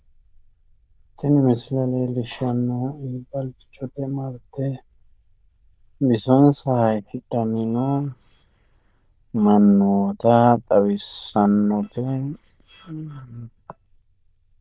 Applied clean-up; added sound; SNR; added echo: neural diffusion model UNIVERSE++.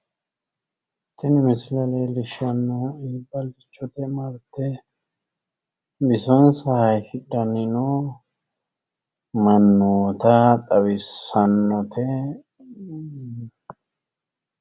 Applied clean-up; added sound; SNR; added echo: none; none; none; none.